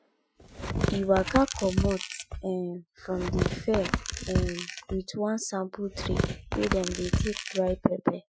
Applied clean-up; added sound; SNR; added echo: classical method Wiener filter.